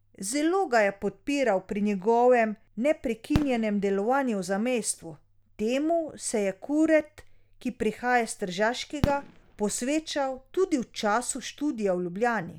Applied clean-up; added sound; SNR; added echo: none; Fireworks; 15 dB; none.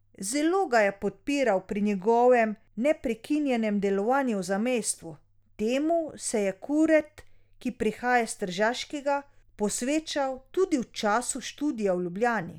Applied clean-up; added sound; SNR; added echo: none; none; none; none.